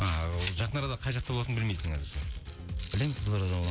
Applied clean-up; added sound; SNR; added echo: none; Rattle; 15 dB; none.